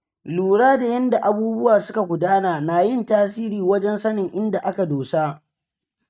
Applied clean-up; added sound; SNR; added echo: neural mask model RNNoise.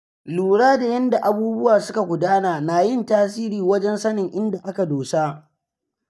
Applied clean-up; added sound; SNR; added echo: neural mask model DeepFilterNet 3.